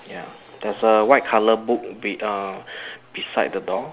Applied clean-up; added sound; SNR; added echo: none; none; none; none.